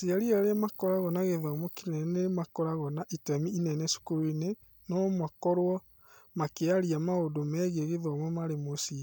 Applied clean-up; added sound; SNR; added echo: none; none; none; none.